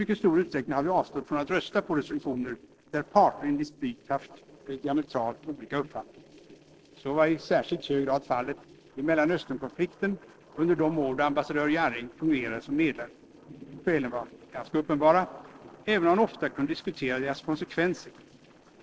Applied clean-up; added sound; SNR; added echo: neural separator model SepFormer DNS4.